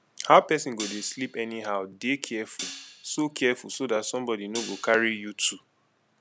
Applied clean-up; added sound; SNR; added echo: none; Hi-hat; 12 dB; none.